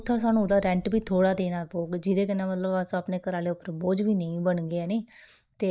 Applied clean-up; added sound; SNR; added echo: neural mask model DeepFilterNet 3.